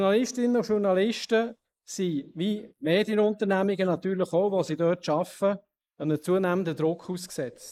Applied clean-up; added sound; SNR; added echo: neural mask model Resemble Enhance denoiser.